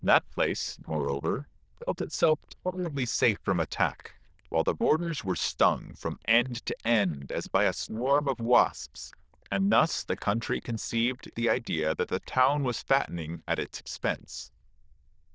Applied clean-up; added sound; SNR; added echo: neural diffusion model UNIVERSE++.